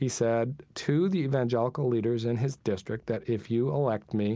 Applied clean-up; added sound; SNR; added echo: none; none; none; none.